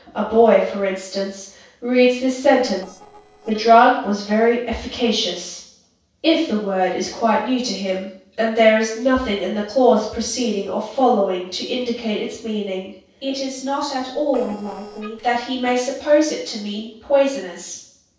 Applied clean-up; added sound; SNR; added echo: neural separator model SepFormer DNS4.